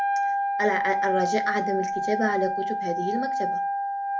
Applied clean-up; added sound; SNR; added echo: none; Wind instrument, woodwind instrument; -2 dB; reverberation time 0.3 s.